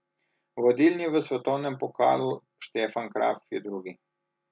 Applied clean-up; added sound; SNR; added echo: none; none; none; none.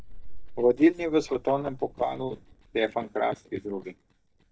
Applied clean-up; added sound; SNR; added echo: neural mask model DeepFilterNet 3.